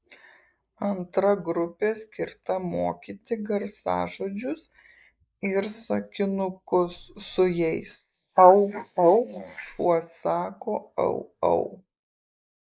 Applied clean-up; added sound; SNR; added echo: neural mask model Resemble Enhance denoiser.